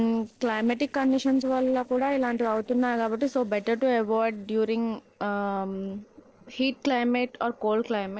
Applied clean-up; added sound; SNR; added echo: neural separator model SepFormer DNS4.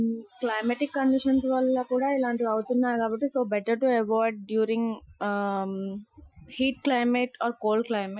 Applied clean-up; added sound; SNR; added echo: classical method Wiener filter.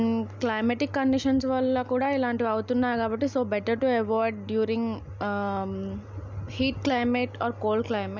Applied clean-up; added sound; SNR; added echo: none; none; none; none.